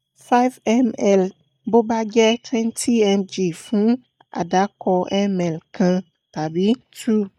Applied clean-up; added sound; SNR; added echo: neural mask model DeepFilterNet 3.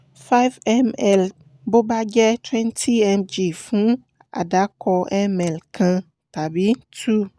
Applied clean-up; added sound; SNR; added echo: none; none; none; none.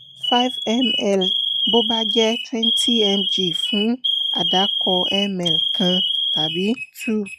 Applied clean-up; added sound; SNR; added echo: classical method log-MMSE.